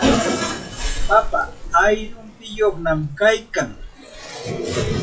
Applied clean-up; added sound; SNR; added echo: classical method WPE with log-MMSE.